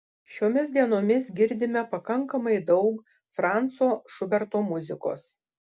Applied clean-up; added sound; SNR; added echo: none; none; none; none.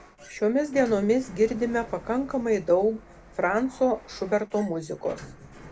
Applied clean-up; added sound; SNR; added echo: none; Sliding door; 19 dB; none.